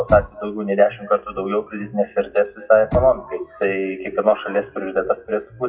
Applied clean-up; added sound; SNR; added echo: classical method WPE with log-MMSE.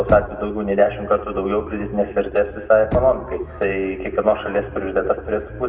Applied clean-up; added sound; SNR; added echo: none; Knock; 14 dB; reverberation time 1.5 s.